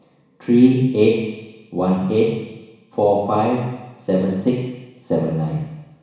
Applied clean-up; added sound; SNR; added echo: none; none; none; reverberation time 1.1 s.